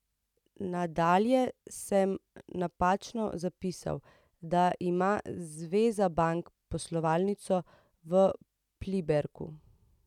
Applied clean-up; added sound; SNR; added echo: none; none; none; none.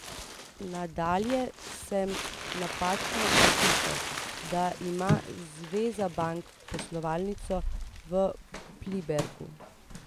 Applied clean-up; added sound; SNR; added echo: none; Crumpling, crinkling; 0 dB; none.